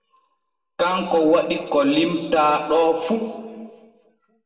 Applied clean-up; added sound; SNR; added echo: none; none; none; reverberation time 1.7 s.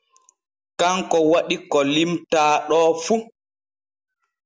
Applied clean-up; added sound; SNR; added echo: none; none; none; none.